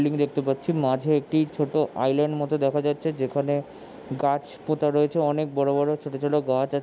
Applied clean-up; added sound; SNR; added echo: none; none; none; none.